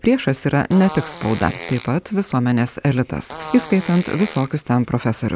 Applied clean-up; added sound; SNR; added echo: none; Fart; 15 dB; none.